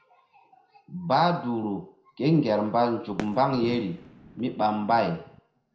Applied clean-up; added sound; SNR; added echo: none; Fireworks; 15 dB; reverberation time 0.5 s.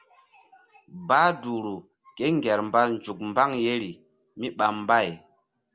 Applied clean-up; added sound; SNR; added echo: none; none; none; none.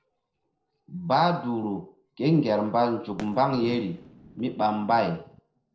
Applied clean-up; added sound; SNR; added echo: neural separator model SepFormer DNS4.